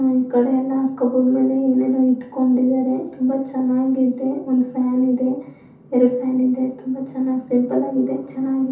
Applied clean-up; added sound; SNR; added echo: none; none; none; reverberation time 0.5 s.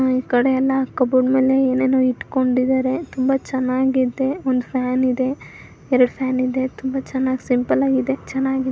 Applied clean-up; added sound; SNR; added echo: none; none; none; none.